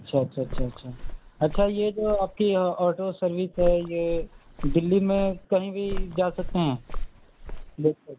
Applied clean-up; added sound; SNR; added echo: none; Walk, footsteps; 5 dB; none.